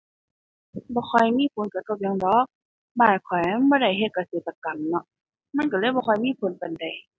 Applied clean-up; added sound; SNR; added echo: none; none; none; none.